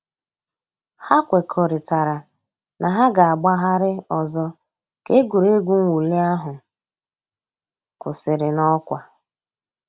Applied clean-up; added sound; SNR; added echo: none; none; none; none.